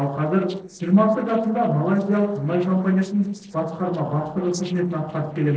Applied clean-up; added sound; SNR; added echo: neural separator model SepFormer DNS4.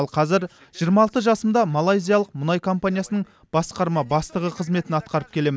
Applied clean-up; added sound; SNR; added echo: none; none; none; none.